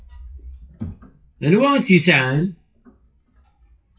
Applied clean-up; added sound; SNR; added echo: classical method WPE with log-MMSE.